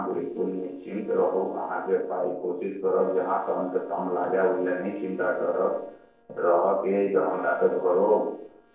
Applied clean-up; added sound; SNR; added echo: neural separator model SepFormer DNS4.